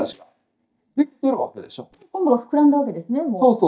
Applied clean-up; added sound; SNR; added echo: neural mask model DeepFilterNet 3.